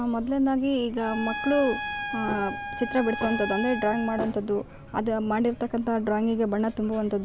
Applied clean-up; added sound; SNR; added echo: none; Trumpet; 8 dB; none.